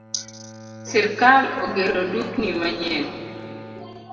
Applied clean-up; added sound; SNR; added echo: none; Bowed string instrument; 17 dB; reverberation time 2.1 s.